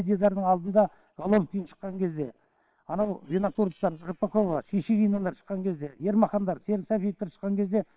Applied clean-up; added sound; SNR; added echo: neural separator model SepFormer WHAM!.